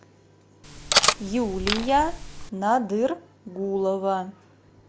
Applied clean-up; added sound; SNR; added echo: none; Cutlery, silverware; -1 dB; none.